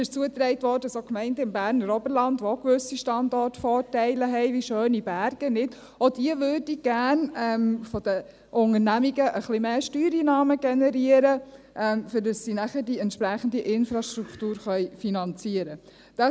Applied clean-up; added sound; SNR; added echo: none; none; none; none.